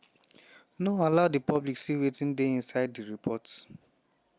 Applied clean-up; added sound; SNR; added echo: none; none; none; none.